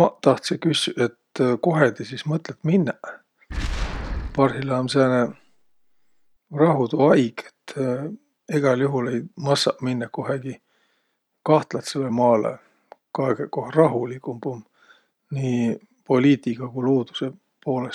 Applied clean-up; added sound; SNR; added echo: none; Boom; 9 dB; none.